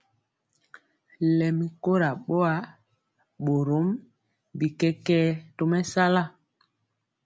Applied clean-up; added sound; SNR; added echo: none; none; none; none.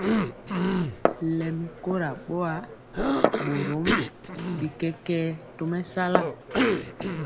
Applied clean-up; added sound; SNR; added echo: none; Glass + Cough; -3 dB; none.